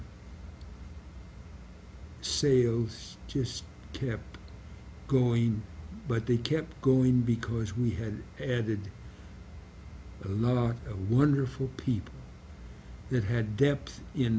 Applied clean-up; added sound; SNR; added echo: none; none; none; none.